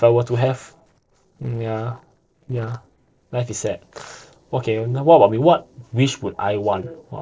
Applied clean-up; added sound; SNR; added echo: neural separator model SepFormer DNS4.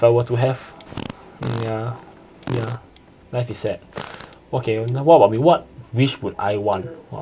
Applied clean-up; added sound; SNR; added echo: none; Fart; 15 dB; none.